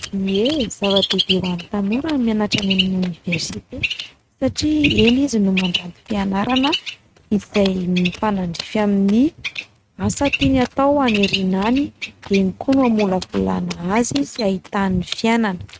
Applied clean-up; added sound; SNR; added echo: neural mask model RNNoise.